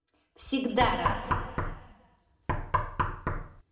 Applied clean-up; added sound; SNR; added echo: none; Knock; -3 dB; reverberation time 2.6 s.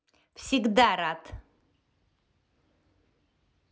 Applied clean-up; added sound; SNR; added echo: none; none; none; none.